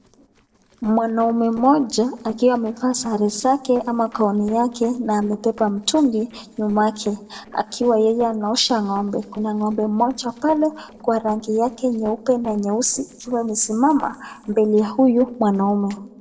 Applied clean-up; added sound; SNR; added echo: neural separator model SepFormer DNS4.